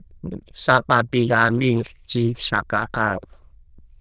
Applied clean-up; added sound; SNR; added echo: neural diffusion model UNIVERSE++.